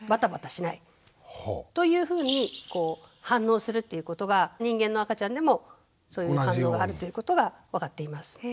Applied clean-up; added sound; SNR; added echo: none; none; none; none.